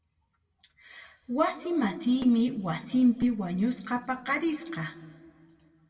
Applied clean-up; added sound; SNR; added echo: none; none; none; reverberation time 1.4 s.